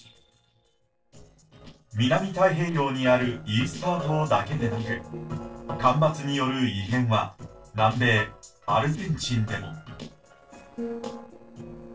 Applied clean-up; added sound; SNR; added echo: neural separator model SepFormer DNS4.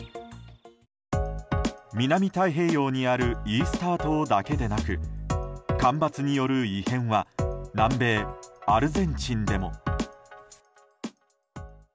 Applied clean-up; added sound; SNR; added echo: none; none; none; none.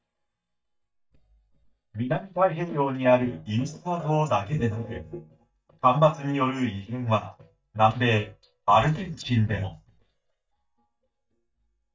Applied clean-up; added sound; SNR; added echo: neural mask model DeepFilterNet 3.